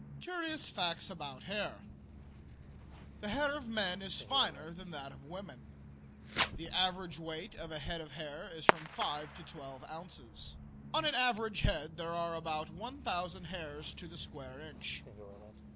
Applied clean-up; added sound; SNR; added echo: none; Fireworks; 5 dB; none.